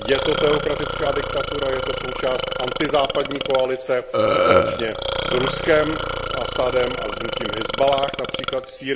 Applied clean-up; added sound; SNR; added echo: none; Burping, eructation; 1 dB; none.